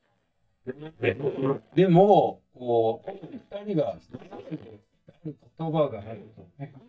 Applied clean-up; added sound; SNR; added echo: neural mask model DeepFilterNet 3.